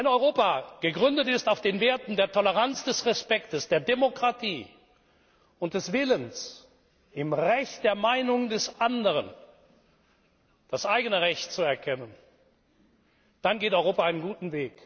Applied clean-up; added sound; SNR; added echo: none; none; none; none.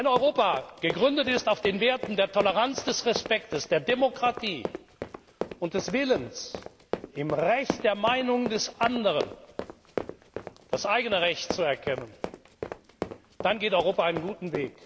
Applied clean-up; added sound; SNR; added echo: none; Run; 10 dB; none.